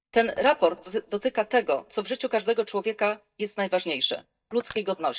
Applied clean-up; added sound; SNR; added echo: neural mask model DeepFilterNet 3.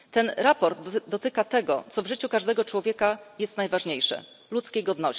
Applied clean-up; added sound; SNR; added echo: none; none; none; none.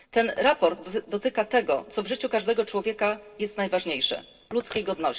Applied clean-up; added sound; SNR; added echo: neural separator model SepFormer DNS4.